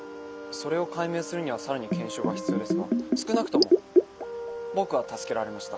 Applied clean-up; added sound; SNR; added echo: none; Bathtub (filling or washing); -4 dB; none.